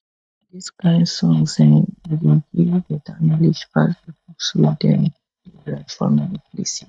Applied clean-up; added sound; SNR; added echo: neural mask model DeepFilterNet 3.